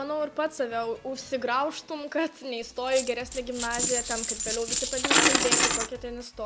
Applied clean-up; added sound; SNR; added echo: none; Coin (dropping); -4 dB; none.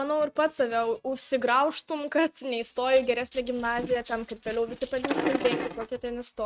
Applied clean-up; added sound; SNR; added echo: neural mask model RNNoise.